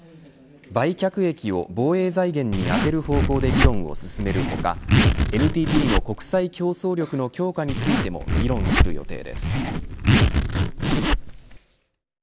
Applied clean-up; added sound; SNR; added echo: none; Zipper (clothing); -4 dB; none.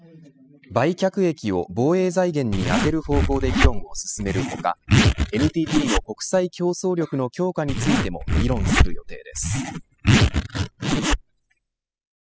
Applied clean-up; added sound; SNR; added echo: classical method spectral subtraction.